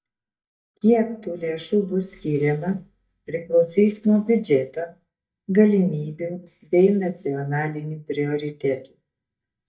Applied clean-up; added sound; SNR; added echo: neural mask model DeepFilterNet 3.